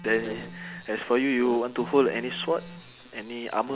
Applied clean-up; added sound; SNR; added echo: none; Telephone; 18 dB; none.